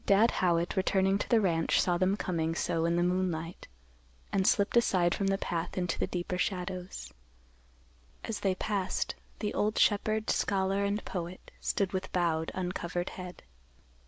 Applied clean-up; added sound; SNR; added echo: none; none; none; none.